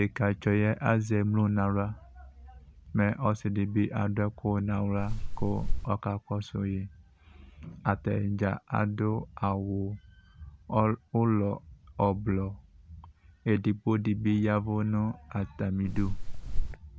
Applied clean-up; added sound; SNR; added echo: none; Wind; -2 dB; none.